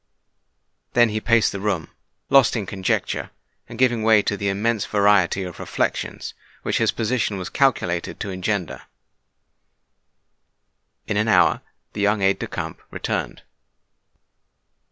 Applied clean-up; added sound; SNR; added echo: none; none; none; none.